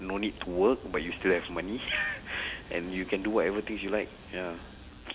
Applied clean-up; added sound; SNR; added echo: none; Train + Aircraft; 16 dB; none.